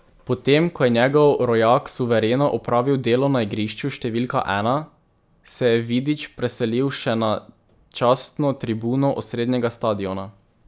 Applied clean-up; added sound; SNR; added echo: none; none; none; none.